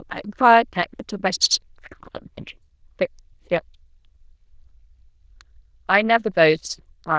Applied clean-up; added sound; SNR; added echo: neural diffusion model UNIVERSE++.